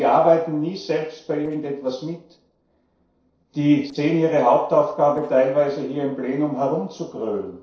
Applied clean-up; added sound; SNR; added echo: neural separator model SepFormer DNS4.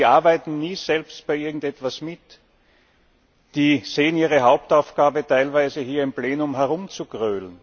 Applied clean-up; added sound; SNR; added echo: none; none; none; none.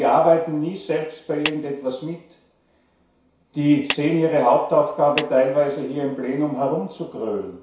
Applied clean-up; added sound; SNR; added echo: none; Clapping; 11 dB; reverberation time 0.6 s.